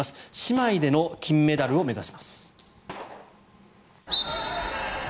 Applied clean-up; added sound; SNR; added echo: none; Gunshot, gunfire; 18 dB; none.